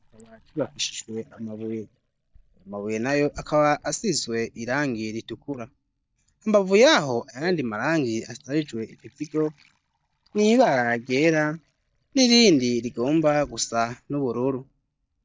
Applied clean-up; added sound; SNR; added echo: neural mask model DeepFilterNet 3.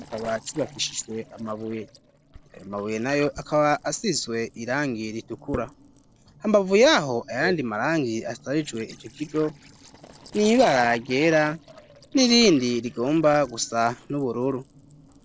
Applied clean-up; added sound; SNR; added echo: neural separator model SepFormer DNS4.